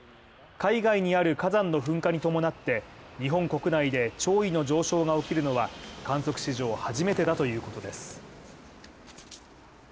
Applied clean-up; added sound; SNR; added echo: none; Fixed-wing aircraft, airplane; 18 dB; none.